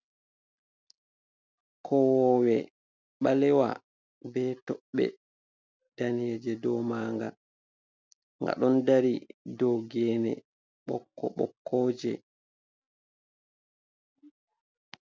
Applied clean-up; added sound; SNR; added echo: none; none; none; none.